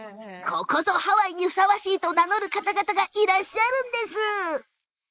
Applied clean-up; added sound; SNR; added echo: neural mask model Resemble Enhance denoiser.